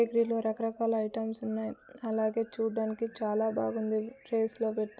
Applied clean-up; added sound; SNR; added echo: none; none; none; none.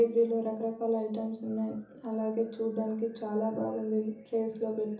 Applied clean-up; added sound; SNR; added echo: none; none; none; reverberation time 0.7 s.